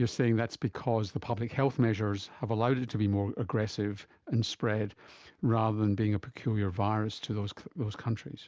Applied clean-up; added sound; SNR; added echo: none; none; none; none.